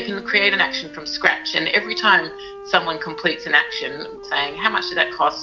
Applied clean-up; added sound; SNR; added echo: none; Wind instrument, woodwind instrument; 14 dB; none.